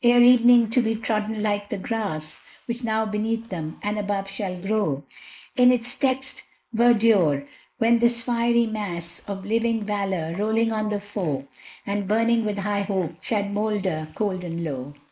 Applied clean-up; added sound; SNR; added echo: neural mask model Resemble Enhance denoiser.